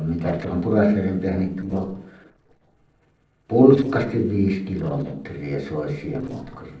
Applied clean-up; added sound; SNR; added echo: neural separator model SepFormer DNS4.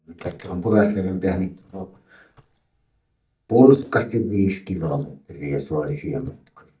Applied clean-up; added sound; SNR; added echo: neural mask model DeepFilterNet 3.